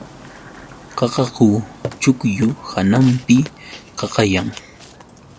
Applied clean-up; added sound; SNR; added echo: none; Burping, eructation; 16 dB; none.